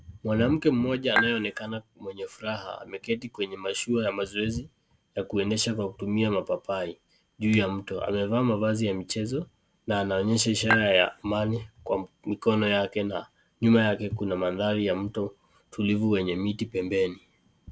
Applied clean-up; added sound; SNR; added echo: none; Dishes, pots, and pans / Chink, clink; 0 dB; none.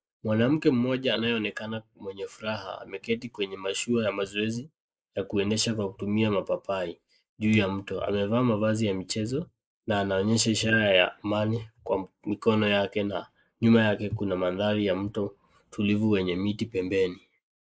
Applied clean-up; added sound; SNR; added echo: neural mask model Resemble Enhance denoiser.